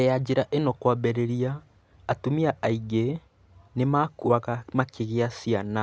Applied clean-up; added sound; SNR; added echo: none; none; none; none.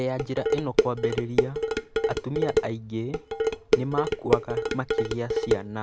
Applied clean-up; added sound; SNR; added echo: none; Dishes, pots, and pans; -4 dB; none.